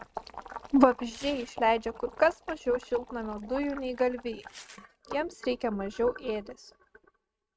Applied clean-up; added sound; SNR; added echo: neural mask model RNNoise.